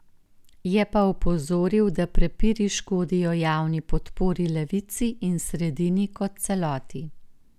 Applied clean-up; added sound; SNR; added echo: none; none; none; none.